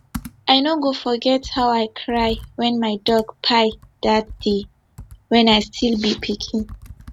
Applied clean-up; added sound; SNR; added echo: none; Computer keyboard; 18 dB; none.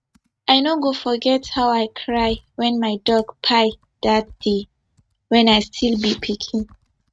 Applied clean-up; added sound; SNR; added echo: neural mask model RNNoise.